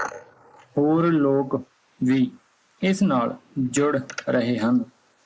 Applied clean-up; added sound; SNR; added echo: neural mask model Resemble Enhance denoiser.